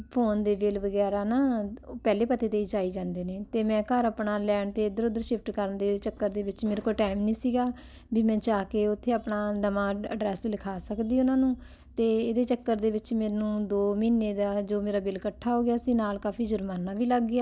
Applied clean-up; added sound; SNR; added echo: none; none; none; none.